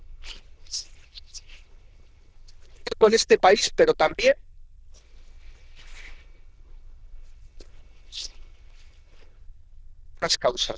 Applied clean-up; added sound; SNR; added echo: neural diffusion model UNIVERSE++.